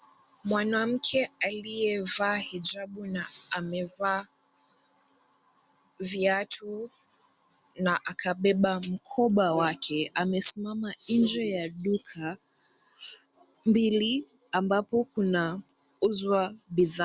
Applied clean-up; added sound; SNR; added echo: none; none; none; none.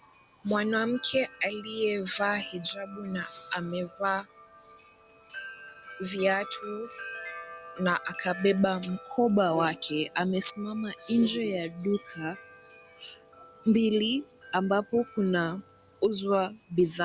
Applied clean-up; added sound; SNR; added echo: none; Wind chime; 17 dB; none.